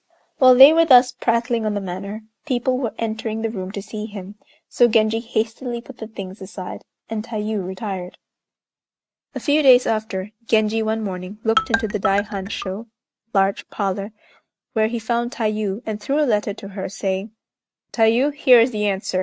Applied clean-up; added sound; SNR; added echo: neural mask model RNNoise.